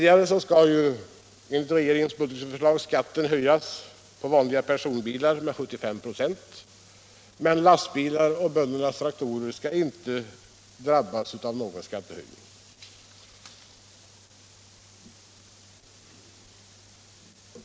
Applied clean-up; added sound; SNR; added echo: none; none; none; none.